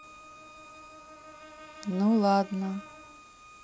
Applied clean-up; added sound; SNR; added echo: none; Brass instrument + Bowed string instrument; 18 dB; none.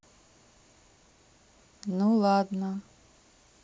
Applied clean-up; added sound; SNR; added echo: none; none; none; none.